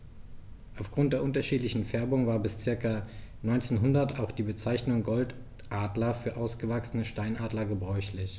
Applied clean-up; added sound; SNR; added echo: none; none; none; none.